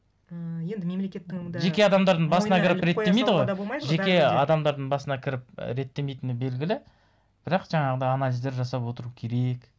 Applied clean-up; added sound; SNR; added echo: none; none; none; none.